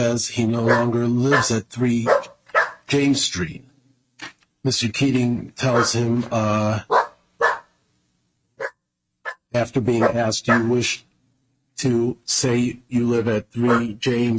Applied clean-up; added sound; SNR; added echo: neural mask model RNNoise.